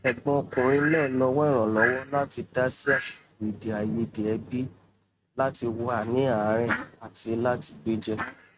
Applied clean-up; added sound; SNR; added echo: neural mask model RNNoise.